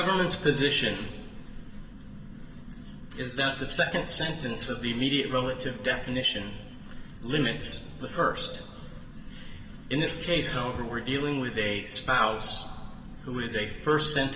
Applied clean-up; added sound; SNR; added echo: none; none; none; reverberation time 1.7 s.